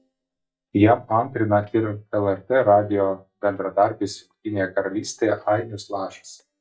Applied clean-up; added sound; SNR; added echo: neural mask model DeepFilterNet 3.